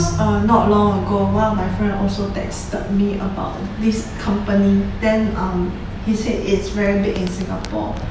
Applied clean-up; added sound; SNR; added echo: none; none; none; none.